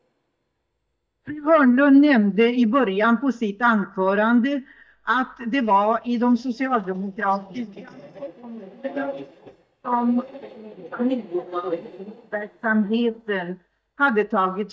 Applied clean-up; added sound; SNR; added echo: neural mask model DeepFilterNet 3.